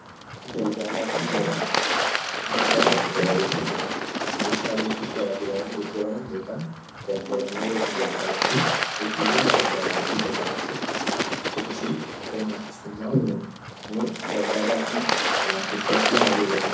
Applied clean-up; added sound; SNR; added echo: none; Water / Bird; -3 dB; reverberation time 0.6 s.